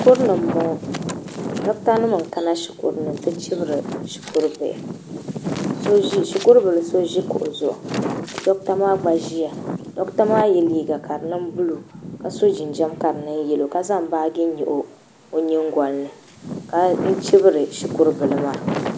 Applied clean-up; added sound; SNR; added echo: none; Wind; 9 dB; none.